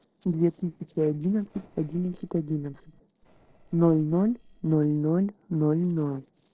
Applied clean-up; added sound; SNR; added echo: neural separator model SepFormer DNS4.